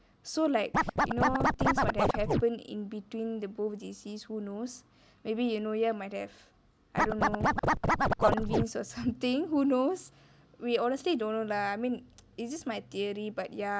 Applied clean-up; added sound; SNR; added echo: none; Scratching (performance technique); -5 dB; none.